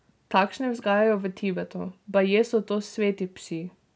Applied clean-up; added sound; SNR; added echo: none; none; none; none.